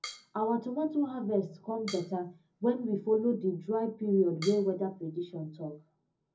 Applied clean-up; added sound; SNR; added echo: none; Drum kit; 19 dB; reverberation time 0.4 s.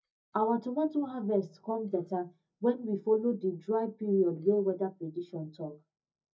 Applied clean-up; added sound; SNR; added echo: neural mask model DeepFilterNet 3.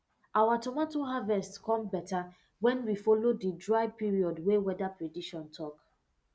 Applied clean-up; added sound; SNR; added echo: none; none; none; none.